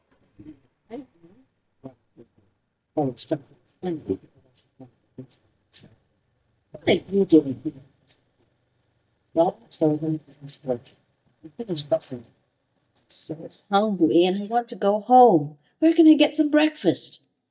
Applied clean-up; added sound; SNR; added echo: neural mask model DeepFilterNet 3.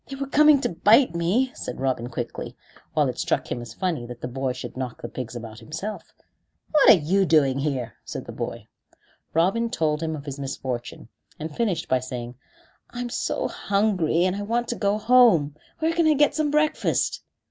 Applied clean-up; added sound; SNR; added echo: none; none; none; none.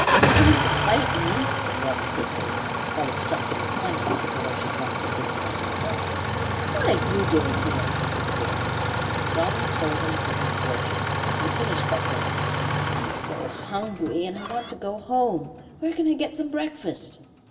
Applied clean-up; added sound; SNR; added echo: none; Idling / Engine starting; -4 dB; reverberation time 0.9 s.